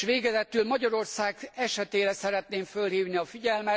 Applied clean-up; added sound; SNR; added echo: none; none; none; none.